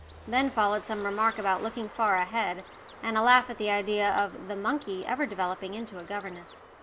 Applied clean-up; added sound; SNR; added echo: none; Bird; 19 dB; none.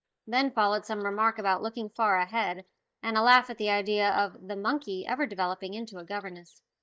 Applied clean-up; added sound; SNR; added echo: neural mask model DeepFilterNet 3.